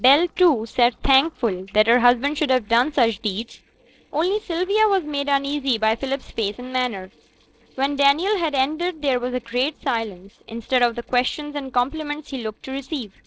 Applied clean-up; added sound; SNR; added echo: neural separator model SepFormer DNS4.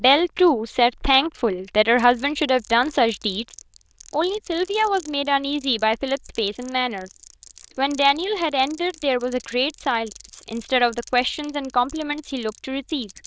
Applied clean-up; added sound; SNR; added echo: neural diffusion model UNIVERSE++.